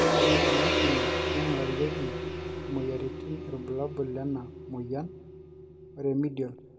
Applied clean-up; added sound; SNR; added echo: none; Gong; -3 dB; reverberation time 0.7 s.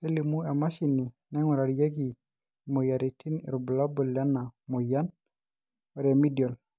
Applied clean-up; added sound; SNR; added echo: none; none; none; none.